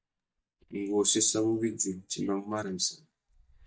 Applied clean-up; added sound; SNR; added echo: neural mask model DeepFilterNet 3.